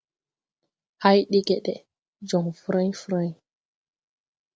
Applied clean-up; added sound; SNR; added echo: none; none; none; none.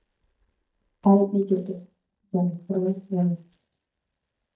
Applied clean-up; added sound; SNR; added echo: neural mask model DeepFilterNet 3.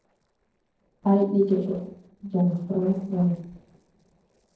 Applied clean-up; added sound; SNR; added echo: neural separator model SepFormer DNS4.